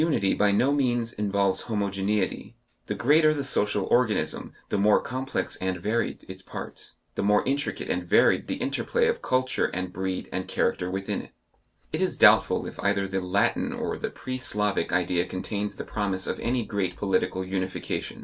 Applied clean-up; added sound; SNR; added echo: none; none; none; none.